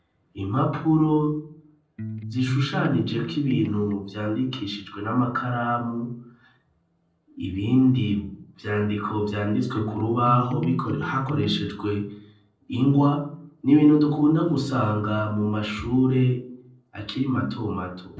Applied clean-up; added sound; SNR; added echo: neural separator model SepFormer DNS4.